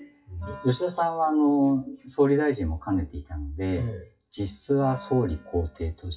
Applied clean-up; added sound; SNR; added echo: classical method WPE with log-MMSE.